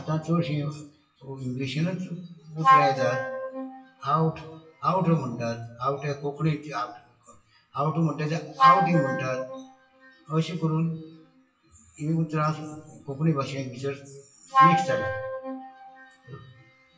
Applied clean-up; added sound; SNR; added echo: classical method WPE with log-MMSE.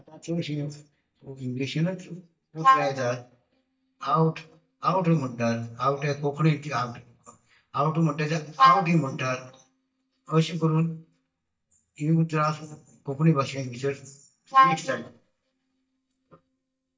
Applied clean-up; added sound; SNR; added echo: neural mask model DeepFilterNet 3.